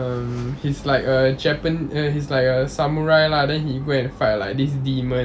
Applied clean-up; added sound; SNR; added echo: none; none; none; none.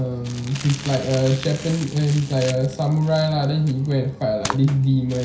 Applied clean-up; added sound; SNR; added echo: none; Crumpling, crinkling; 15 dB; reverberation time 0.5 s.